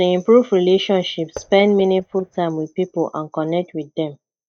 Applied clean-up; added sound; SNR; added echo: neural mask model DeepFilterNet 3.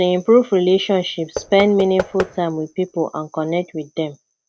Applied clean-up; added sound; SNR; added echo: none; Knock / Wood; 11 dB; none.